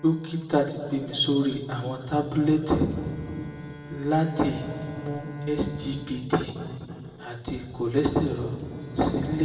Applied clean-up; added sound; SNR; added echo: none; Bowed string instrument; 17 dB; reverberation time 2.3 s.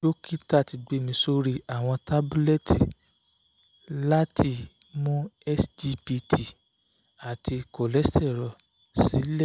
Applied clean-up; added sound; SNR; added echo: none; none; none; none.